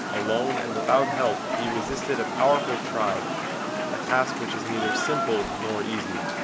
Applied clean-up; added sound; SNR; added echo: none; Water + Applause / Cheering; 1 dB; none.